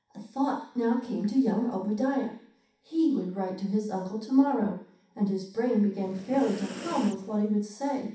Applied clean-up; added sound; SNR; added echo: none; Breathing; 13 dB; reverberation time 0.7 s.